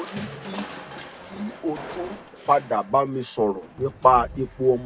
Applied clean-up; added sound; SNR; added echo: none; Crushing; 15 dB; none.